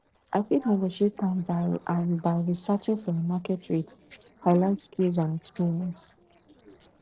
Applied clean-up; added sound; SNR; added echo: neural separator model SepFormer DNS4.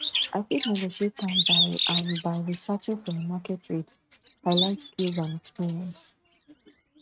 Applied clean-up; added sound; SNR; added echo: neural mask model RNNoise.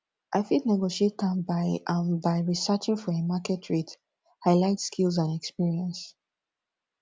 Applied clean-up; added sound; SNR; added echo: none; none; none; none.